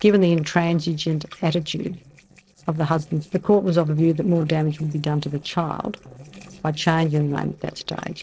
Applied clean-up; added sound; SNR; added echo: neural separator model SepFormer DNS4.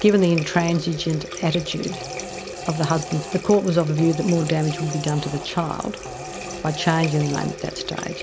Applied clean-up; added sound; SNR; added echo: none; Fart + Water tap, faucet; 10 dB; none.